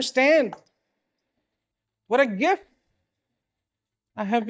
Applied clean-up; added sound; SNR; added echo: neural mask model DeepFilterNet 3.